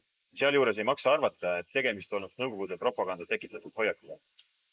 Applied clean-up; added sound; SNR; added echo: neural mask model Resemble Enhance denoiser.